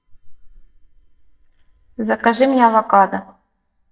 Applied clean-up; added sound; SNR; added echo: neural mask model DeepFilterNet 3.